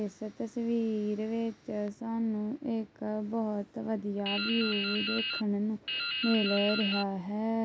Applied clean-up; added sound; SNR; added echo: none; Drip; 3 dB; none.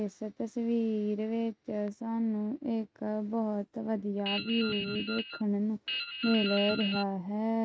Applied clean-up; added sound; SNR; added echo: neural mask model RNNoise.